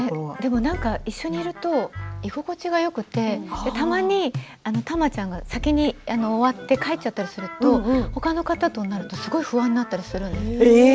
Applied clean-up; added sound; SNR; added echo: none; none; none; none.